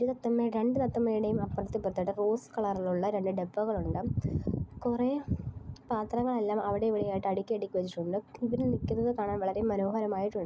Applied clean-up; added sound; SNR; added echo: none; none; none; none.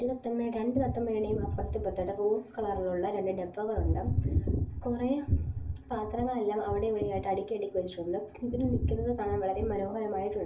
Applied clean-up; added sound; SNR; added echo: none; none; none; reverberation time 0.3 s.